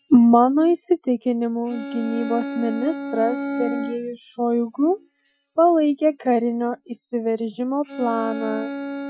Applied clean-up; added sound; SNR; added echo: classical method Wiener filter.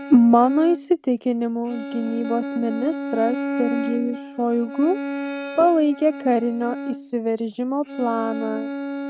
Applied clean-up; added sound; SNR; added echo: neural mask model RNNoise.